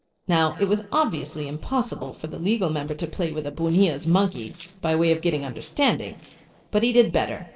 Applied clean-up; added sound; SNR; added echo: neural separator model SepFormer DNS4.